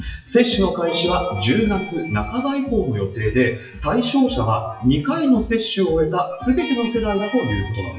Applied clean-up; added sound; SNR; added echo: classical method WPE with log-MMSE.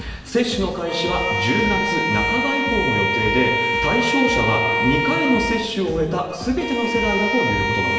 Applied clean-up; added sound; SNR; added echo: none; Bowed string instrument; 1 dB; reverberation time 1.0 s.